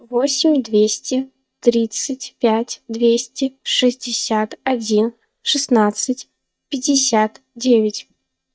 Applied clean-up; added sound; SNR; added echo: neural mask model DeepFilterNet 3.